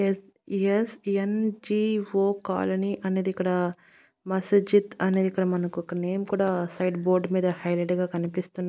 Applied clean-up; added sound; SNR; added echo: none; none; none; none.